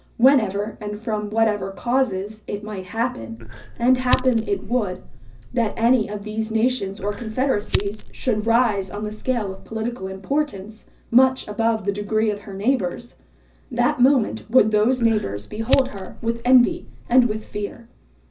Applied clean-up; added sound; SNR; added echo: none; Fire; 8 dB; reverberation time 0.4 s.